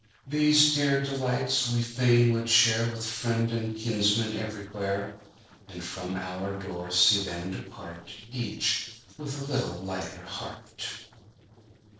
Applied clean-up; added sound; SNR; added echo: neural separator model SepFormer DNS4.